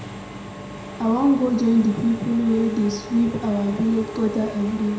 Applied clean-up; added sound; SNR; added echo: none; Engine / Mechanisms; 12 dB; reverberation time 0.6 s.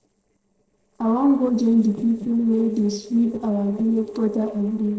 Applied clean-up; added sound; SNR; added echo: neural separator model SepFormer DNS4.